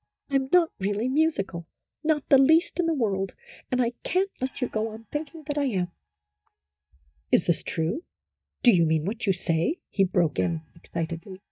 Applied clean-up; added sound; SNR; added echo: neural mask model DeepFilterNet 3.